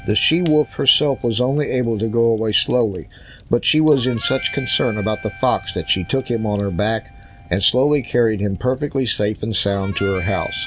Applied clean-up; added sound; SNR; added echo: none; Fire + Harmonica; 17 dB; none.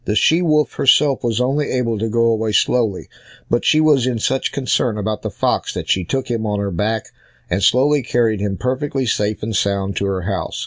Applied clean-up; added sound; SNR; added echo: none; none; none; none.